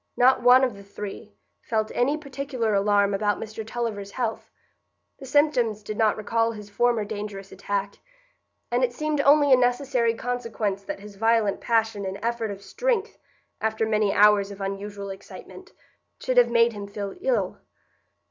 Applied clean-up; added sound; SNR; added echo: none; none; none; none.